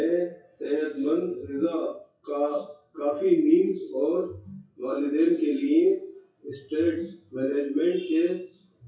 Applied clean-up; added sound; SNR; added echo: classical method WPE with log-MMSE.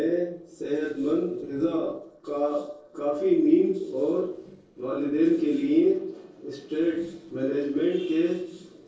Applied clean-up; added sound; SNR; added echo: neural separator model SepFormer DNS4.